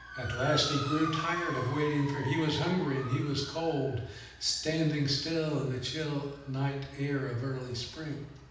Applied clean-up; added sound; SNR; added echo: none; Motor vehicle (road) / Siren; 11 dB; reverberation time 0.8 s.